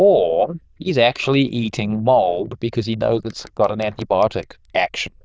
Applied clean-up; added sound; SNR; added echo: neural diffusion model UNIVERSE++.